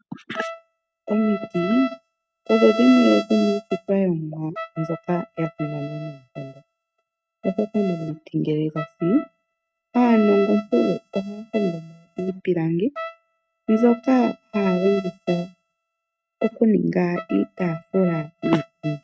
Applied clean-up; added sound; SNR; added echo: neural mask model RNNoise.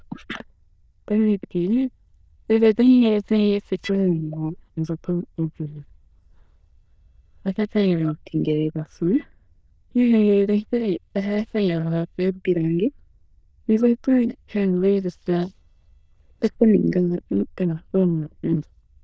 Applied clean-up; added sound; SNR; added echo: neural diffusion model UNIVERSE++.